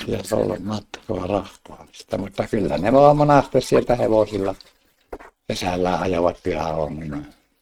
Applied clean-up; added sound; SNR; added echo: neural mask model RNNoise.